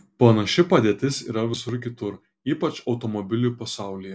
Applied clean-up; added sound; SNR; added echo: none; none; none; none.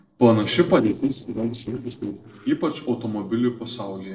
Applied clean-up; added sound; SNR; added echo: neural separator model SepFormer DNS4.